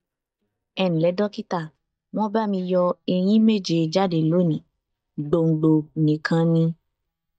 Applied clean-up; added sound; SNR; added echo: neural mask model DeepFilterNet 3.